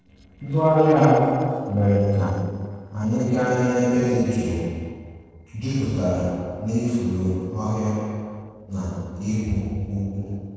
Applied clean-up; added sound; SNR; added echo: neural separator model SepFormer DNS4.